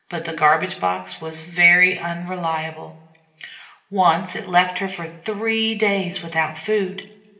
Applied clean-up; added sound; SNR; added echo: none; none; none; reverberation time 1.3 s.